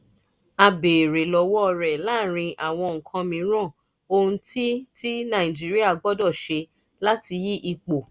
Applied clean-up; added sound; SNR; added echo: none; none; none; none.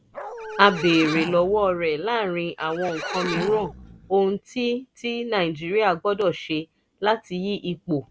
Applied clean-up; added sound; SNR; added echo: none; Livestock, farm animals, working animals + Dog; 10 dB; none.